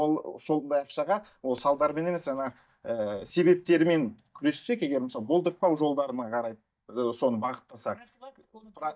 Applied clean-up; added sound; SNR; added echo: neural mask model DeepFilterNet 3.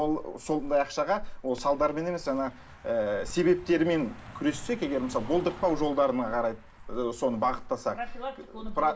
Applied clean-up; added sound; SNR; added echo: none; Car passing by; 13 dB; reverberation time 0.2 s.